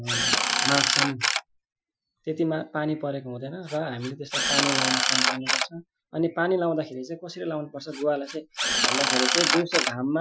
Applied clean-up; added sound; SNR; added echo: classical method Wiener filter.